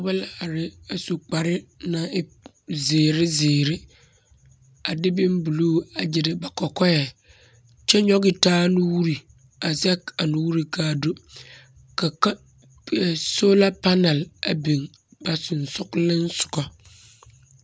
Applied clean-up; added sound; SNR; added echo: none; none; none; none.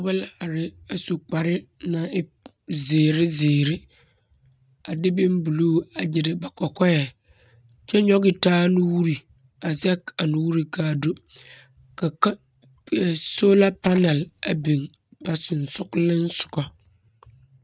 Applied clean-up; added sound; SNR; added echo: neural mask model RNNoise.